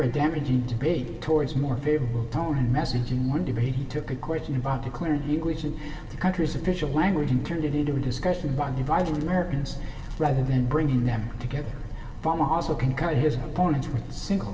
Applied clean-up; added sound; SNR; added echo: none; none; none; reverberation time 2.4 s.